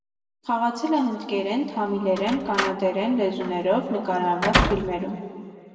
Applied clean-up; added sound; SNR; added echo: none; Slam; 4 dB; reverberation time 2.2 s.